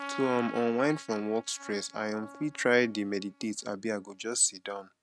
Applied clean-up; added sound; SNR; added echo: neural mask model RNNoise.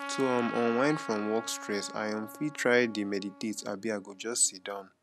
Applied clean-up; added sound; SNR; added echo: none; Trumpet; 12 dB; none.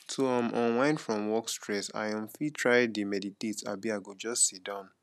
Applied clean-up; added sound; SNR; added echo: none; none; none; none.